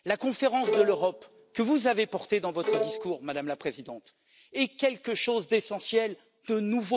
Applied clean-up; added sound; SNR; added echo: none; Bowed string instrument; 4 dB; none.